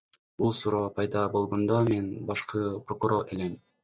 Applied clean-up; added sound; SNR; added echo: neural mask model DeepFilterNet 3.